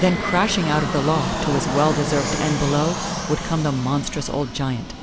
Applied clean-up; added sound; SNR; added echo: none; Fixed-wing aircraft, airplane; 4 dB; none.